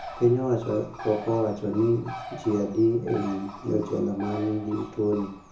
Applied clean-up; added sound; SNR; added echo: none; Bird; 15 dB; reverberation time 0.6 s.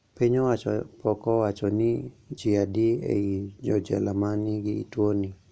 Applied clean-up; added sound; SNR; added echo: none; none; none; none.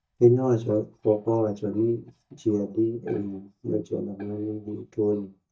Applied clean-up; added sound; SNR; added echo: neural mask model DeepFilterNet 3.